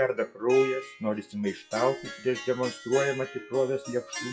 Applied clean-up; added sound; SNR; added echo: classical method WPE with log-MMSE.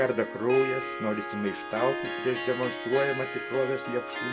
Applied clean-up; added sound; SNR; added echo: none; Harp; 5 dB; reverberation time 0.2 s.